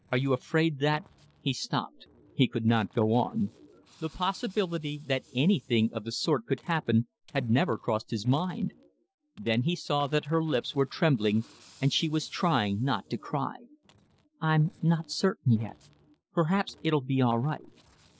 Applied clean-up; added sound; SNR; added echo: neural separator model SepFormer DNS4.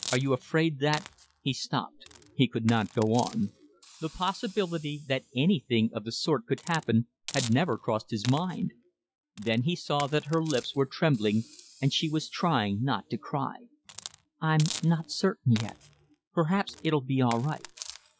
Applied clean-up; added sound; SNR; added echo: classical method log-MMSE.